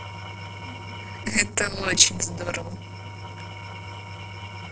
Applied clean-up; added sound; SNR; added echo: neural separator model SepFormer DNS4.